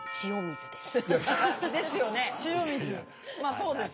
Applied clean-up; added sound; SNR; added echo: none; Doorbell; 15 dB; none.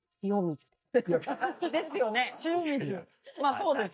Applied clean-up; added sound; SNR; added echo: neural mask model DeepFilterNet 3.